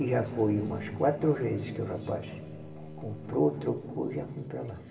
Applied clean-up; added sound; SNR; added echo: none; Bowed string instrument; 14 dB; reverberation time 2.9 s.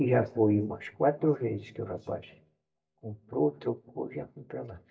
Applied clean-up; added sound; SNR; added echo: neural mask model DeepFilterNet 3.